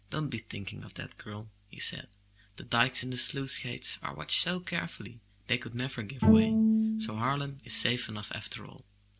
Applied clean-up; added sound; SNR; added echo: none; Bowed string instrument; -4 dB; none.